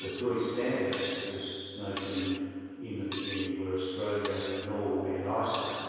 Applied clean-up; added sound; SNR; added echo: none; Cutlery, silverware; 4 dB; reverberation time 2.2 s.